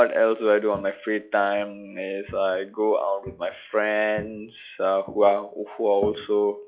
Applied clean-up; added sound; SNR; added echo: classical method log-MMSE.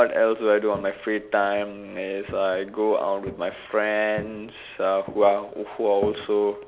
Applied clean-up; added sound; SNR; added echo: none; Walk, footsteps; 19 dB; none.